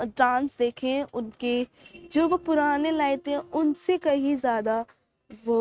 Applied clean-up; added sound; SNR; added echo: neural mask model RNNoise.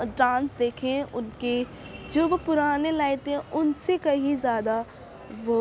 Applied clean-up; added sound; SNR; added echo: none; none; none; none.